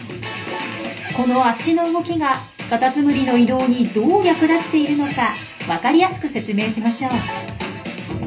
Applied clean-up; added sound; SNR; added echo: none; none; none; reverberation time 0.3 s.